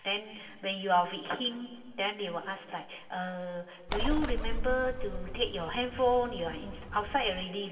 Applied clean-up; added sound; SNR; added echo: none; Bird; 2 dB; reverberation time 1.9 s.